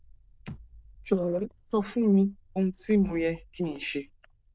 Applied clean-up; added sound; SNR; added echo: neural diffusion model UNIVERSE++.